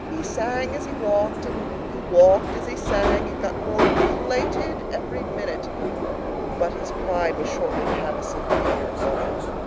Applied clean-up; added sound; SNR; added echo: none; Subway, metro, underground; -1 dB; none.